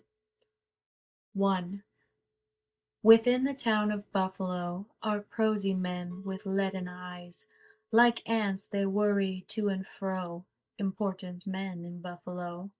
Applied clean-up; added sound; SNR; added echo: neural mask model DeepFilterNet 3.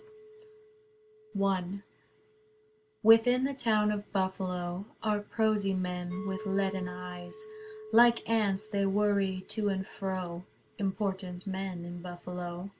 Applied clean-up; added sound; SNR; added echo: none; Chink, clink; 19 dB; none.